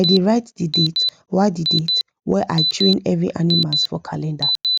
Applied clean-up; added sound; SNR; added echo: none; Alarm; 3 dB; none.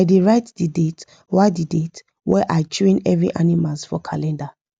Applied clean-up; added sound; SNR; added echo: none; none; none; none.